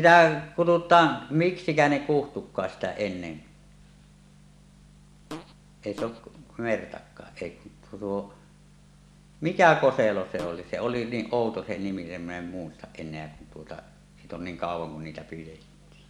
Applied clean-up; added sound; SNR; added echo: none; Fart; 16 dB; none.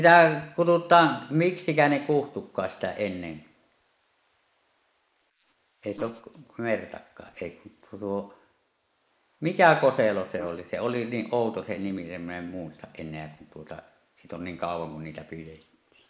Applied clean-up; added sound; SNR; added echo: neural mask model Resemble Enhance denoiser.